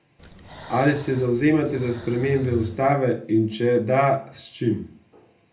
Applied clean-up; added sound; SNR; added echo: none; Breathing; 15 dB; reverberation time 0.3 s.